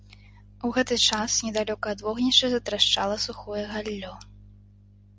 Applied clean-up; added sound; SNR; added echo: none; none; none; none.